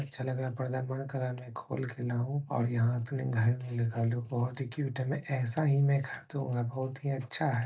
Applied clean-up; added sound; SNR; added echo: neural mask model DeepFilterNet 3.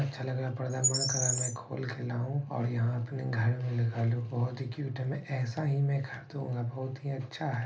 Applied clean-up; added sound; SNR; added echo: none; Bird; 2 dB; reverberation time 0.3 s.